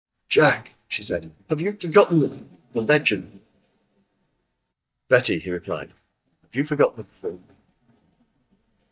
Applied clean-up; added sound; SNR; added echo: neural mask model DeepFilterNet 3.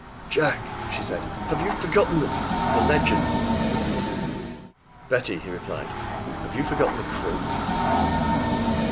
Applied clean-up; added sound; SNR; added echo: none; Train; -3 dB; none.